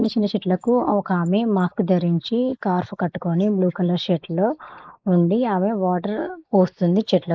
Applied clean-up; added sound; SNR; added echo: neural mask model Resemble Enhance denoiser.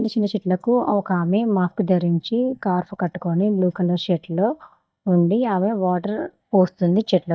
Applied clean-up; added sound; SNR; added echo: neural mask model DeepFilterNet 3.